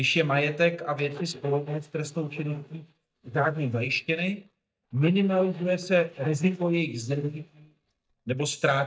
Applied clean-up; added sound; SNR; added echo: neural mask model DeepFilterNet 3.